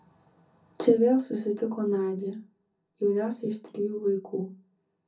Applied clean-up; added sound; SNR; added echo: none; none; none; reverberation time 0.3 s.